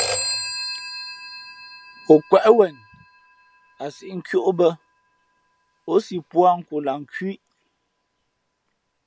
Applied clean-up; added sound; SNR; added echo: none; Telephone; 12 dB; none.